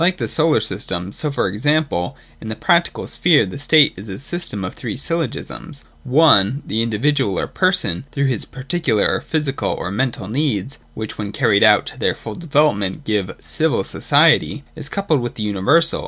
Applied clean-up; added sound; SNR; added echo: none; none; none; none.